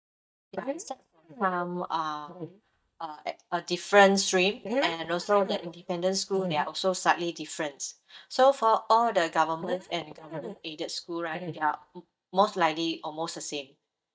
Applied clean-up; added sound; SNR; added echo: neural mask model DeepFilterNet 3.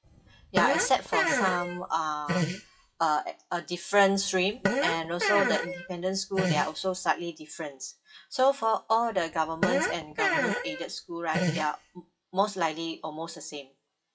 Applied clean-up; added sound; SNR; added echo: classical method WPE with log-MMSE.